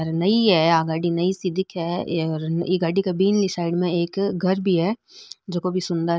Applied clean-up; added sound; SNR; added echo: none; none; none; none.